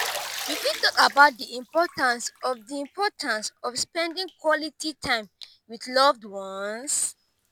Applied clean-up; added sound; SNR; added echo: none; Bathtub (filling or washing); 14 dB; none.